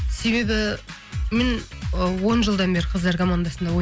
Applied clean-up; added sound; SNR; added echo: none; none; none; none.